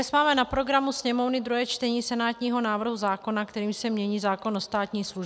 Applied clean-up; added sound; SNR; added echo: none; none; none; none.